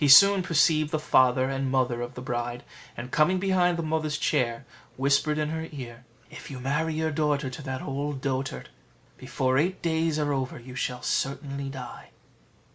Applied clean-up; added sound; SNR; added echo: none; none; none; none.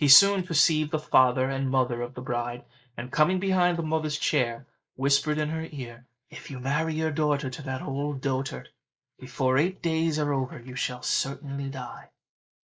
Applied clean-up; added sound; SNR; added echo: neural mask model Resemble Enhance denoiser.